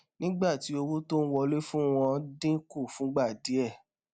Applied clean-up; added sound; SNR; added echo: none; none; none; none.